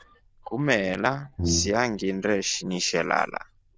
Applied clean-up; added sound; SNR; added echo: neural diffusion model UNIVERSE++.